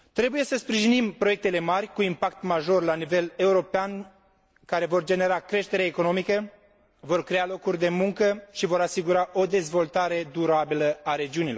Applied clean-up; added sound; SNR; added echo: none; none; none; none.